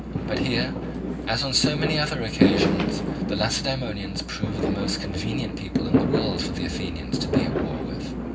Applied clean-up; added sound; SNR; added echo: none; Fireworks; -3 dB; reverberation time 0.4 s.